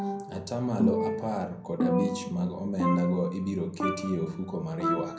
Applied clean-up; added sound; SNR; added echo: none; Percussion; 1 dB; reverberation time 0.6 s.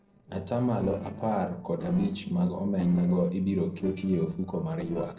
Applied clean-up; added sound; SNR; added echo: neural separator model SepFormer DNS4.